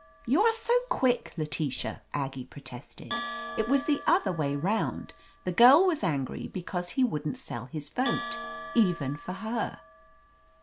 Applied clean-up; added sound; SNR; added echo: none; Bell; 14 dB; none.